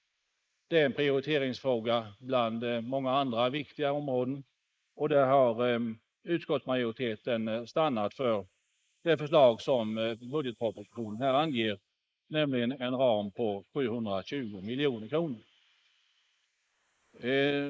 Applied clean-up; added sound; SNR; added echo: neural mask model Resemble Enhance denoiser.